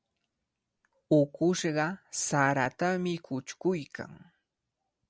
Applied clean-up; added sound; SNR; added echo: none; none; none; none.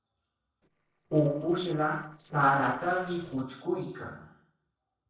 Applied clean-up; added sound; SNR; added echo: neural separator model SepFormer DNS4.